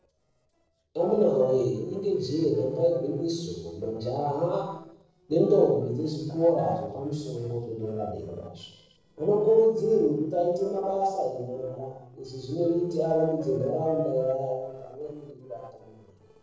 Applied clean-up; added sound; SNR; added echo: neural separator model SepFormer DNS4.